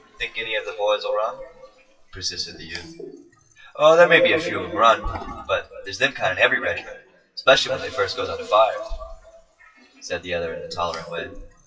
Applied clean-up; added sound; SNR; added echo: classical method WPE with log-MMSE.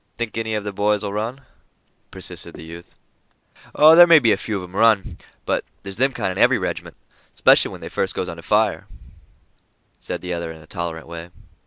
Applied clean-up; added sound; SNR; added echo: none; none; none; none.